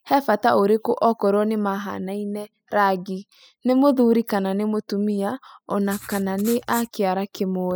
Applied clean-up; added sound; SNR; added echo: classical method spectral subtraction.